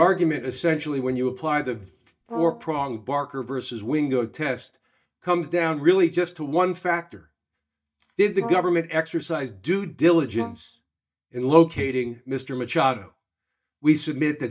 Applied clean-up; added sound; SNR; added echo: neural mask model DeepFilterNet 3.